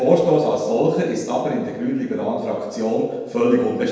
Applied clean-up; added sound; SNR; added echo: none; none; none; reverberation time 1.1 s.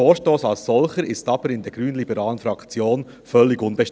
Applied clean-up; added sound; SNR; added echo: none; none; none; none.